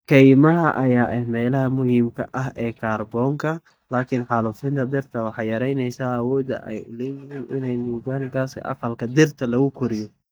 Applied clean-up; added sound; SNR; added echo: neural mask model DeepFilterNet 3.